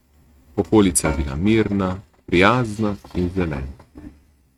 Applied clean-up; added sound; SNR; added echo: neural mask model RNNoise.